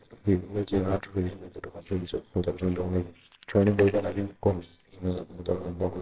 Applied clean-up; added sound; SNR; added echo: neural separator model SepFormer WHAMR!.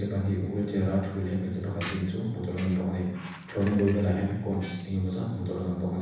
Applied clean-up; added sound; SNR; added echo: none; Squeak; 17 dB; reverberation time 1.1 s.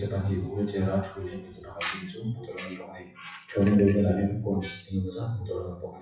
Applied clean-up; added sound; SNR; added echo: classical method WPE with log-MMSE.